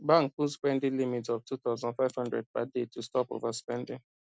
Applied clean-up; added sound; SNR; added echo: none; none; none; none.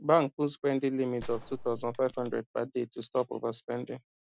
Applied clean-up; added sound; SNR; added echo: none; Gunshot, gunfire; 11 dB; none.